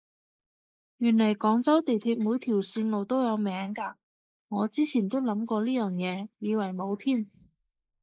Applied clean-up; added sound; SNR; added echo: neural mask model Resemble Enhance denoiser.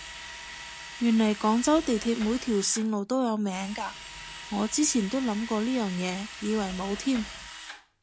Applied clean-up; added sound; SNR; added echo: none; Drill; 14 dB; none.